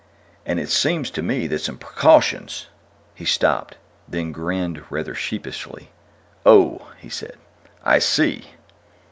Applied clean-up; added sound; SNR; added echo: none; none; none; none.